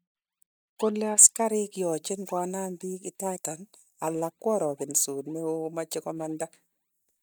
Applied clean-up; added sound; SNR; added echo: neural mask model DeepFilterNet 3.